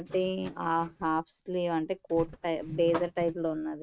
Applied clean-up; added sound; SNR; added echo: neural mask model RNNoise.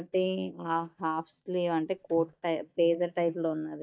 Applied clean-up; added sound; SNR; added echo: neural mask model DeepFilterNet 3.